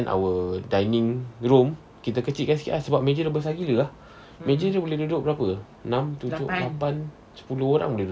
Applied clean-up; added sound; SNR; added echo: none; none; none; none.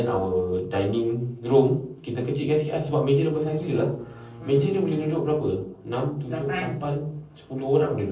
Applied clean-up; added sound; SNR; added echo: neural separator model SepFormer DNS4.